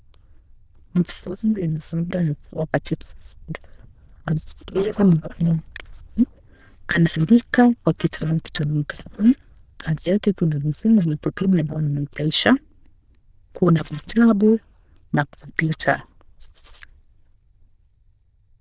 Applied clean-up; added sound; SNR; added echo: neural diffusion model UNIVERSE++.